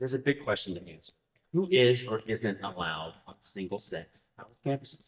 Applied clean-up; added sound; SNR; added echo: neural mask model DeepFilterNet 3.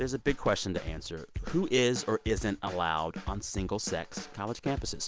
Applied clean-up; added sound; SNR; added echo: none; none; none; none.